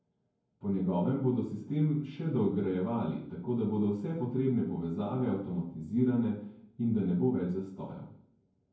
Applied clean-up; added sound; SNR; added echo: none; none; none; reverberation time 0.9 s.